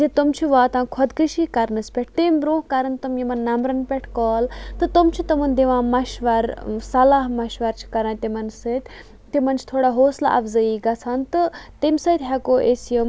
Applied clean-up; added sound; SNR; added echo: none; none; none; none.